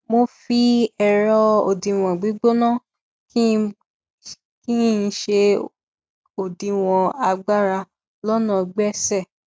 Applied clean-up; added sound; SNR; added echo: none; none; none; none.